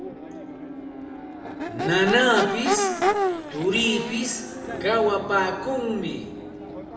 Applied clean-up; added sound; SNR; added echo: none; Crowd / Race car, auto racing / Accelerating, revving, vroom; 4 dB; reverberation time 1.0 s.